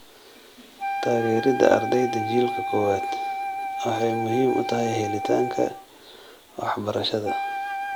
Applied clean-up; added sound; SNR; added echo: none; Wind instrument, woodwind instrument; 5 dB; none.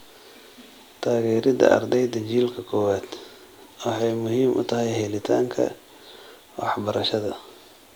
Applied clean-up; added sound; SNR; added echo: none; none; none; none.